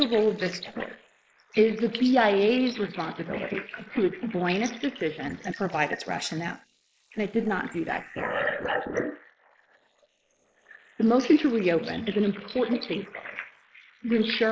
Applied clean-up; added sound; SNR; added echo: neural mask model Resemble Enhance denoiser.